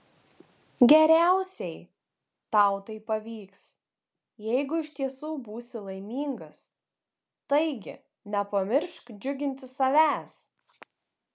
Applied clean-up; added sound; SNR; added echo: none; none; none; none.